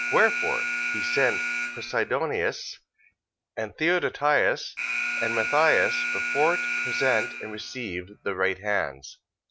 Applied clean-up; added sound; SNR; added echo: none; Alarm; 4 dB; none.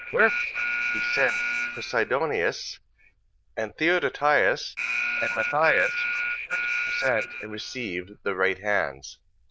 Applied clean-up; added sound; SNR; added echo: neural diffusion model UNIVERSE++.